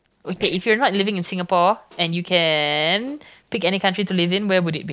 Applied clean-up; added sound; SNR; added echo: neural separator model SepFormer DNS4.